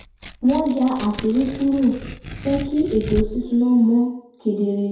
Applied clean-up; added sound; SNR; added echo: none; Tearing; 12 dB; reverberation time 2.3 s.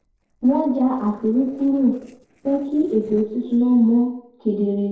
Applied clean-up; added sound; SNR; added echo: neural separator model SepFormer DNS4.